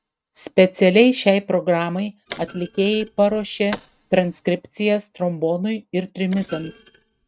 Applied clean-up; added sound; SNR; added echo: neural mask model RNNoise.